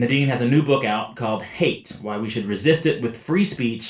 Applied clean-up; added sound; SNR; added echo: none; none; none; reverberation time 0.3 s.